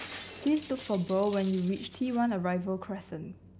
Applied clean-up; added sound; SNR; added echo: none; Shatter; 19 dB; none.